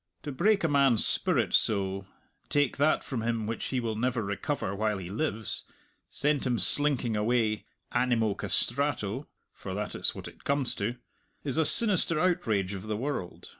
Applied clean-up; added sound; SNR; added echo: none; none; none; none.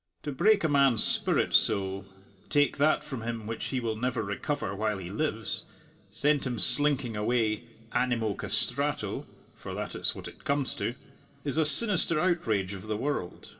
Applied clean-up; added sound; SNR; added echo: none; none; none; reverberation time 1.9 s.